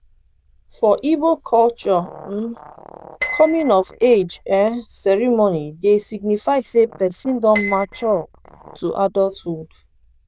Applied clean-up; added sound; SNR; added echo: neural diffusion model UNIVERSE++.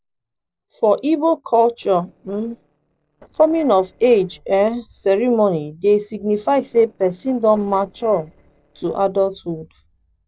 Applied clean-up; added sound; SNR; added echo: neural separator model SepFormer DNS4.